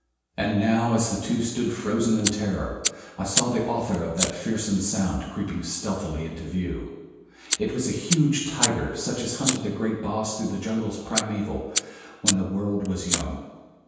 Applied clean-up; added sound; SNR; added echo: none; Fire; 4 dB; reverberation time 1.2 s.